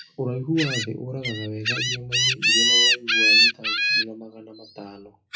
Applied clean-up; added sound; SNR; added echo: classical method WPE with log-MMSE.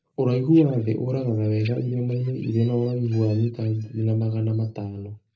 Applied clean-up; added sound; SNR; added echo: neural mask model DeepFilterNet 3.